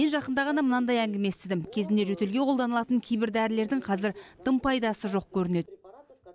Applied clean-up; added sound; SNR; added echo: none; none; none; none.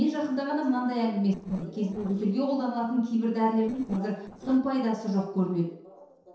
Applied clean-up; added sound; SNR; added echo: neural separator model SepFormer DNS4.